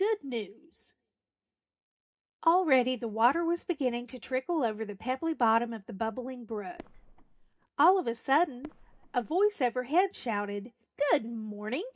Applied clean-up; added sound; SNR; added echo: neural mask model DeepFilterNet 3.